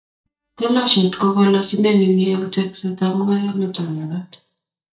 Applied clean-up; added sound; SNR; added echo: neural mask model DeepFilterNet 3.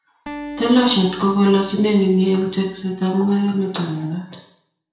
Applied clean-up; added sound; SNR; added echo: none; Acoustic guitar; 18 dB; reverberation time 0.5 s.